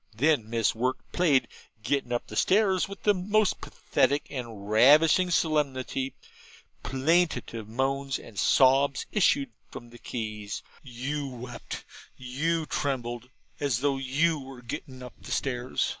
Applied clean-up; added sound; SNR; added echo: none; none; none; none.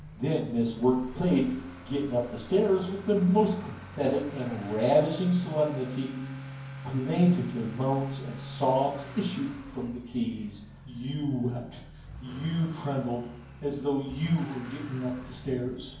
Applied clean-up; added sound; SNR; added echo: none; Accelerating, revving, vroom / Motor vehicle (road); 14 dB; reverberation time 0.9 s.